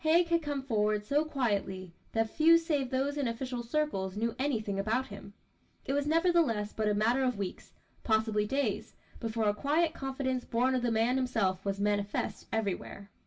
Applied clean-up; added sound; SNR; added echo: none; none; none; reverberation time 0.1 s.